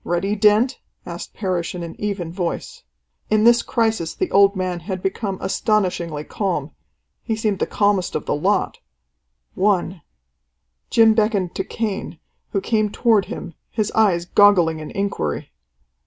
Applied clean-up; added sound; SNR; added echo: none; none; none; none.